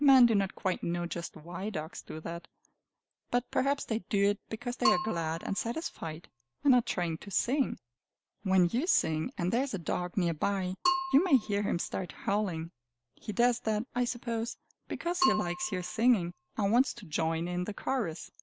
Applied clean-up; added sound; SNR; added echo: none; Bell / Percussion; 8 dB; none.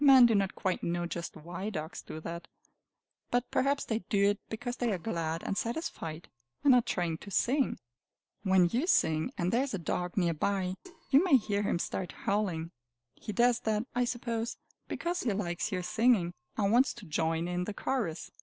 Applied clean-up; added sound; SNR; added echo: neural separator model SepFormer DNS4.